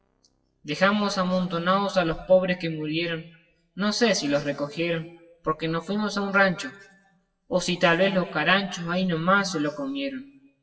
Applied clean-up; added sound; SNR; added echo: classical method WPE with log-MMSE.